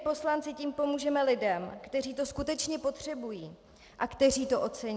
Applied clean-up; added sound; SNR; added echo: none; none; none; none.